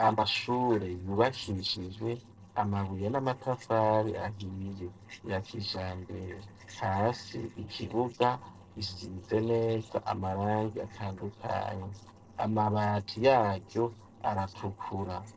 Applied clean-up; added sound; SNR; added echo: neural separator model SepFormer DNS4.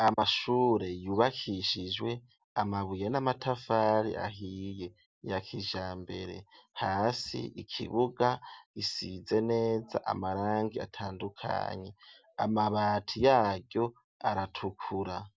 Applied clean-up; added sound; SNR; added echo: none; none; none; none.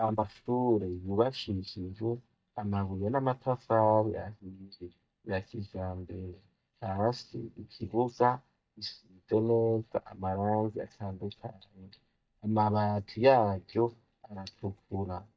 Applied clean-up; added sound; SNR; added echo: neural mask model DeepFilterNet 3.